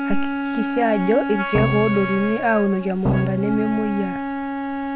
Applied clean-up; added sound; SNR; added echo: none; Drum + Wind instrument, woodwind instrument; 3 dB; none.